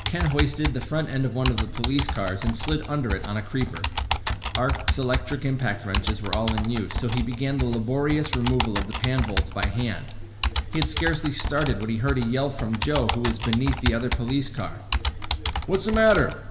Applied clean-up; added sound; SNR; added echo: none; Computer keyboard; 2 dB; reverberation time 2.8 s.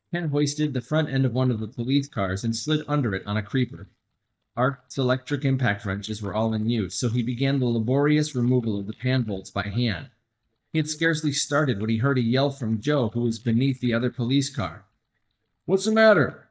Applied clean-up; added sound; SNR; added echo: neural mask model DeepFilterNet 3.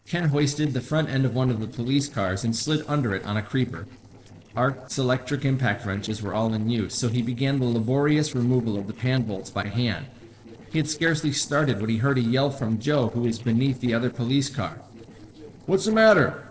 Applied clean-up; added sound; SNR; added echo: neural separator model SepFormer DNS4.